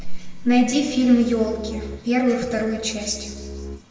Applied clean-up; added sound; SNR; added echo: none; Bowed string instrument; 16 dB; reverberation time 1.3 s.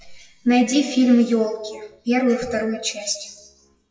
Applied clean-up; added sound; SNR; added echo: classical method WPE with log-MMSE.